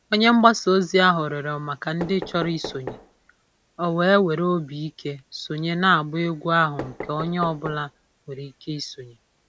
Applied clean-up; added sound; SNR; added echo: none; Knock; 18 dB; none.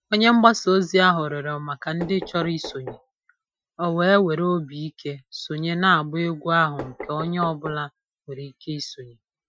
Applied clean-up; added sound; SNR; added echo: classical method Wiener filter.